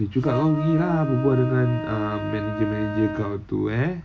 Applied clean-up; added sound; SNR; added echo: none; Wind instrument, woodwind instrument; 7 dB; none.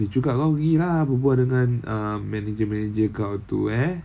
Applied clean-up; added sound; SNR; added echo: none; none; none; none.